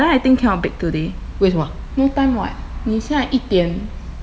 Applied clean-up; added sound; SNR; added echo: none; none; none; none.